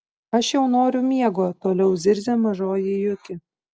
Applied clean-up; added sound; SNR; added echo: none; none; none; none.